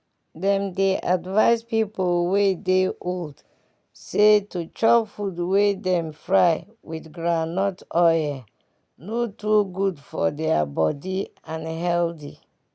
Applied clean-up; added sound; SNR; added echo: none; none; none; none.